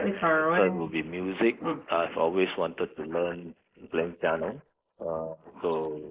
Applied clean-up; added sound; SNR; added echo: neural mask model Resemble Enhance denoiser.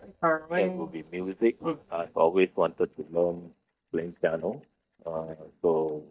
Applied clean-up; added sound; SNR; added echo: neural mask model DeepFilterNet 3.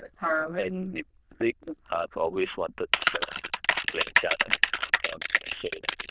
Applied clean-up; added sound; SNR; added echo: neural diffusion model UNIVERSE++.